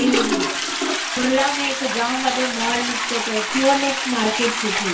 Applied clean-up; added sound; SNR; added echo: none; Toilet flush; 0 dB; reverberation time 0.4 s.